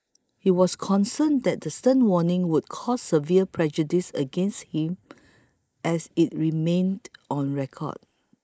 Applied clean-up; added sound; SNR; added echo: neural mask model Resemble Enhance denoiser.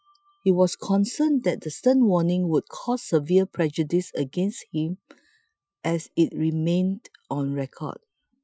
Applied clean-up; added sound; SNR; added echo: classical method Wiener filter.